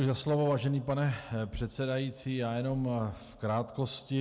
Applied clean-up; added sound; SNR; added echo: none; none; none; none.